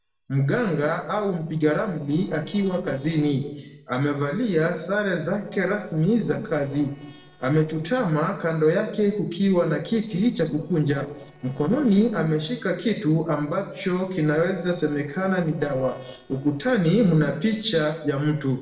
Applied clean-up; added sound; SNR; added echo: neural separator model SepFormer DNS4.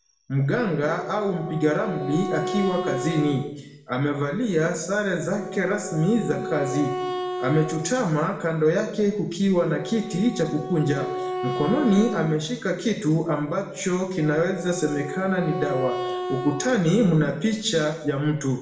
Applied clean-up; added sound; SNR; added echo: none; Wind instrument, woodwind instrument; 9 dB; reverberation time 0.8 s.